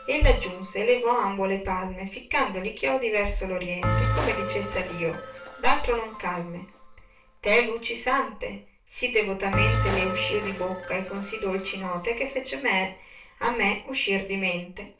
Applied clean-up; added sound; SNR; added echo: none; Bell; 7 dB; reverberation time 0.3 s.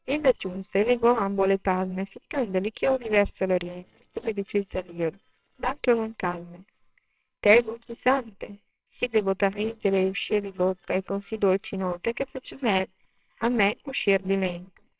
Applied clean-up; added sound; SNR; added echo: neural separator model SepFormer WHAMR!.